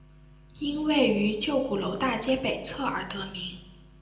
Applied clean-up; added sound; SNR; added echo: none; none; none; reverberation time 0.7 s.